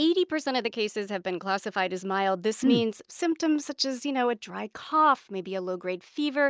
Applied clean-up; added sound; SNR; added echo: none; none; none; none.